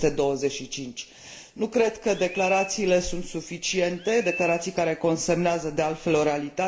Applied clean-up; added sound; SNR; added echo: none; Chirp, tweet; 12 dB; reverberation time 0.6 s.